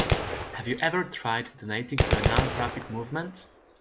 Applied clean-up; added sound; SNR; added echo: none; Gunshot, gunfire; -2 dB; none.